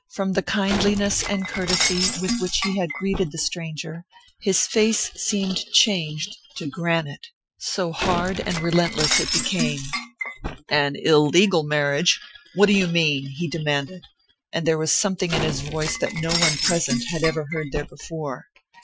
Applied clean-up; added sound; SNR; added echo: classical method Wiener filter.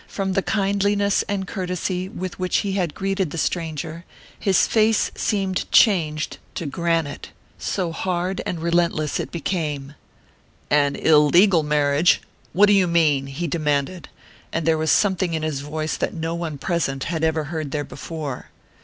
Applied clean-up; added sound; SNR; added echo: none; none; none; none.